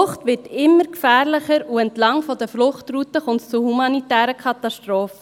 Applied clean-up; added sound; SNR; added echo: none; none; none; none.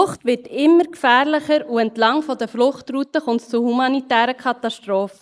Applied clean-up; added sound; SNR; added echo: neural mask model Resemble Enhance denoiser.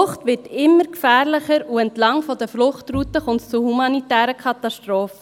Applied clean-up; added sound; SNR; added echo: none; Bowed string instrument; 18 dB; none.